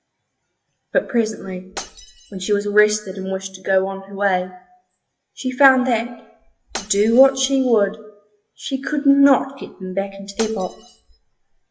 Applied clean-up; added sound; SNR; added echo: classical method WPE with log-MMSE.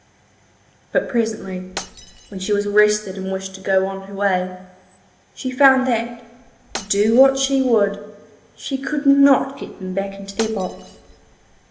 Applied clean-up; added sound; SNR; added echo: none; Shatter; 18 dB; reverberation time 0.8 s.